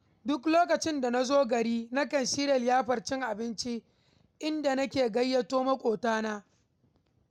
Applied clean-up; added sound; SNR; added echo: none; none; none; none.